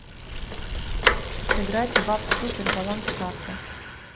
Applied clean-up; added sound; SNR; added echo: none; Bicycle; -5 dB; none.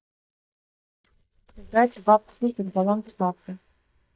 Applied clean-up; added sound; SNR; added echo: neural mask model DeepFilterNet 3.